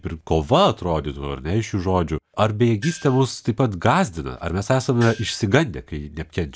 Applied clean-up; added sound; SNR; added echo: none; Gong; 15 dB; none.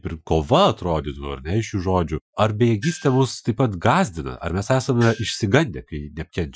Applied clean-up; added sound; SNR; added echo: classical method Wiener filter.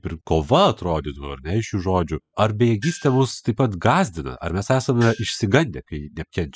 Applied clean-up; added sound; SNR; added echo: classical method spectral subtraction.